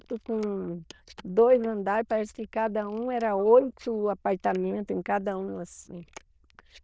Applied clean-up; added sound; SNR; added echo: neural diffusion model UNIVERSE++.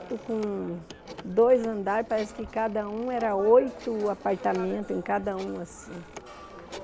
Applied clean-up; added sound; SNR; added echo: none; Telephone; 16 dB; none.